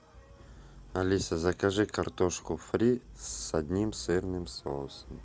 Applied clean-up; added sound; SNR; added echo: none; none; none; none.